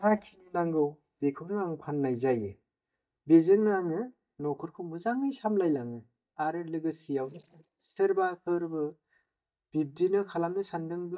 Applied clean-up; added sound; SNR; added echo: neural mask model DeepFilterNet 3.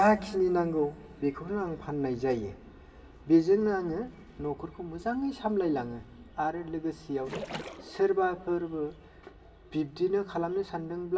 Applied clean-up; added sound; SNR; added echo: none; Splash, splatter; 11 dB; reverberation time 1.9 s.